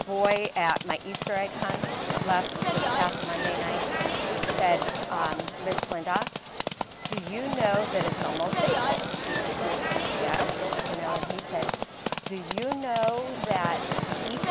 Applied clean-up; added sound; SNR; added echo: none; Livestock, farm animals, working animals; -1 dB; none.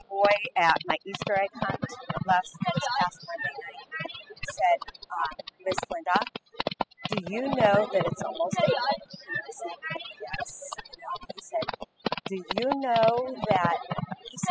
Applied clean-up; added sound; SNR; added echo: classical method spectral subtraction.